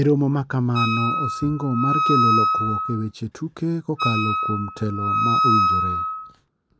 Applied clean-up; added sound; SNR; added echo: none; Wind instrument, woodwind instrument; -1 dB; none.